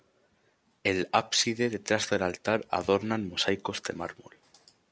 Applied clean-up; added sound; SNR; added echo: none; none; none; none.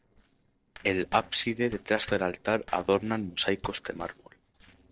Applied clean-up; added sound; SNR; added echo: neural separator model SepFormer DNS4.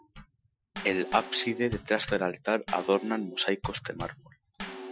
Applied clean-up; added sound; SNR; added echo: classical method Wiener filter.